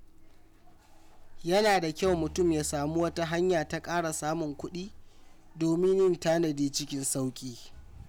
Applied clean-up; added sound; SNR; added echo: none; Bowed string instrument + Livestock, farm animals, working animals; 18 dB; none.